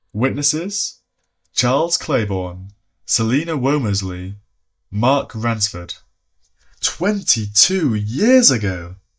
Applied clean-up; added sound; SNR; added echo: neural mask model DeepFilterNet 3.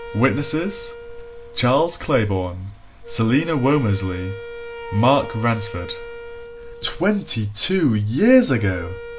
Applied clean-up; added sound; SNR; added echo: none; Wind instrument, woodwind instrument; 16 dB; none.